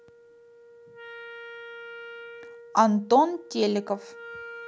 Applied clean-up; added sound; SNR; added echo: none; Wind instrument, woodwind instrument; 16 dB; none.